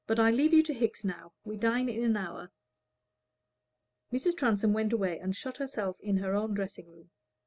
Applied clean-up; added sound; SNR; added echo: none; none; none; none.